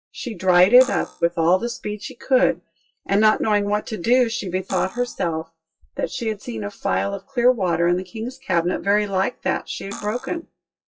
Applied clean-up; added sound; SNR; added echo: classical method WPE with log-MMSE.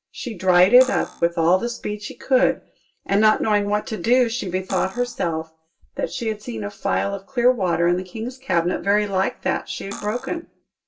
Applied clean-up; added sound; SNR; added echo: none; Cutlery, silverware; 16 dB; reverberation time 0.2 s.